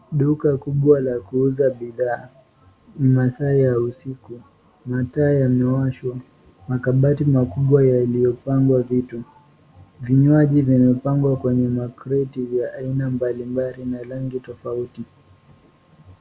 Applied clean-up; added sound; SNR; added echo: none; none; none; none.